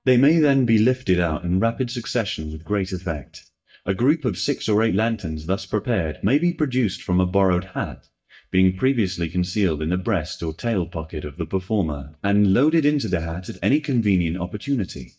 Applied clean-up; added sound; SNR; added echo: neural mask model DeepFilterNet 3.